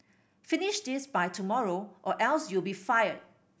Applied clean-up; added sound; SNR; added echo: none; none; none; none.